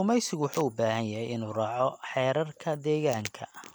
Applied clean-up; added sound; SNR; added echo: none; none; none; none.